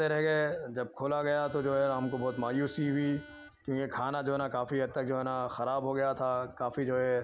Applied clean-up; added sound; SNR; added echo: none; Harmonica; 18 dB; none.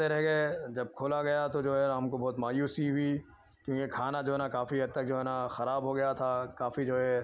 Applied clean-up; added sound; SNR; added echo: none; none; none; none.